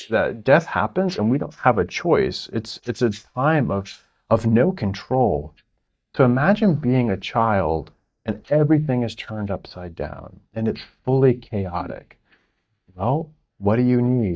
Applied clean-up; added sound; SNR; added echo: neural mask model DeepFilterNet 3.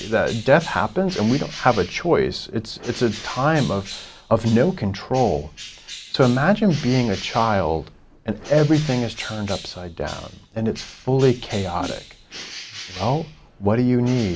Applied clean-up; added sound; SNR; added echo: none; Bird; 17 dB; none.